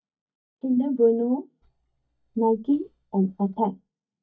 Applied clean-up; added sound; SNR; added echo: neural mask model DeepFilterNet 3.